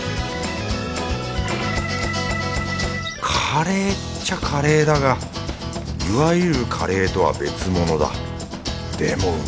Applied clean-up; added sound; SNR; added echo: none; none; none; none.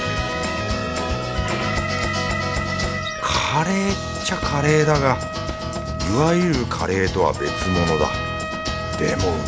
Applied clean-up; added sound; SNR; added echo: none; Trumpet; 9 dB; none.